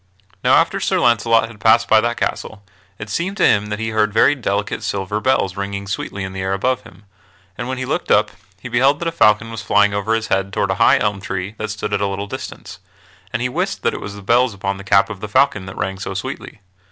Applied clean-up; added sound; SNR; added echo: none; none; none; none.